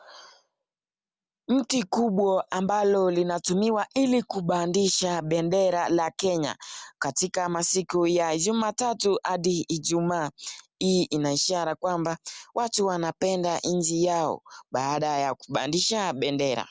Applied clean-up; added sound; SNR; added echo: none; none; none; none.